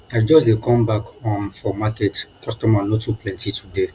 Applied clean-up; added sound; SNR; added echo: none; none; none; none.